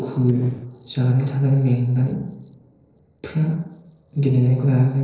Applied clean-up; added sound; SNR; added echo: neural separator model SepFormer DNS4.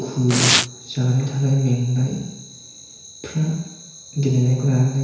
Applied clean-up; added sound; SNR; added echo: none; Domestic sounds, home sounds; 4 dB; reverberation time 1.0 s.